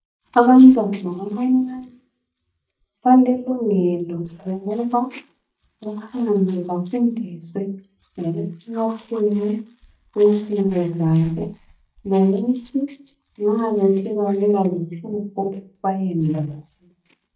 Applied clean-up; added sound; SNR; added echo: neural mask model DeepFilterNet 3.